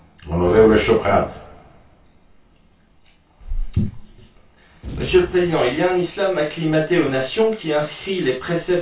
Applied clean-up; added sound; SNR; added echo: none; Boom; 19 dB; reverberation time 0.2 s.